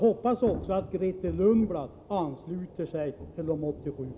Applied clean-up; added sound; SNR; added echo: none; Thunder / Rain; 14 dB; none.